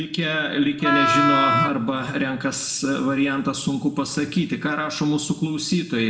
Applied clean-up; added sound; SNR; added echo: none; Wind instrument, woodwind instrument; -2 dB; reverberation time 0.8 s.